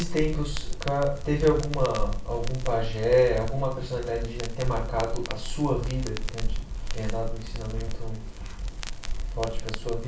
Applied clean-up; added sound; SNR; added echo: none; Crackle; 1 dB; reverberation time 0.3 s.